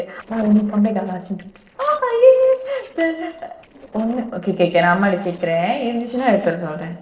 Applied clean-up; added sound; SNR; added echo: neural separator model SepFormer DNS4.